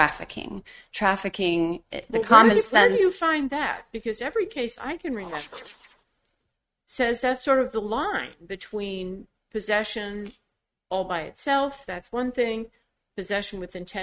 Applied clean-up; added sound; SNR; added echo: neural mask model RNNoise.